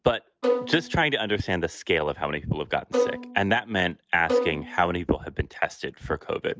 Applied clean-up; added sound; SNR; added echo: none; Bowed string instrument; 2 dB; none.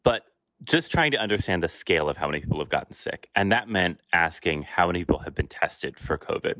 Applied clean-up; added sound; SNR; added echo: none; none; none; none.